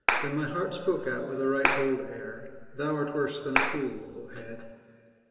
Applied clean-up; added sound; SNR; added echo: none; Clapping; 0 dB; reverberation time 2.5 s.